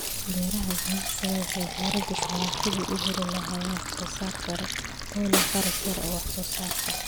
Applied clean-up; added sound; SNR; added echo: none; Shatter + Fill (with liquid); -1 dB; none.